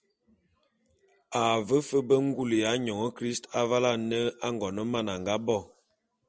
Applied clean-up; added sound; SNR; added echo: none; none; none; none.